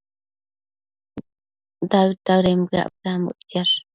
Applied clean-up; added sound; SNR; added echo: none; none; none; none.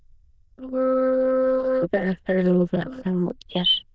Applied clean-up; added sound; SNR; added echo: neural diffusion model UNIVERSE++.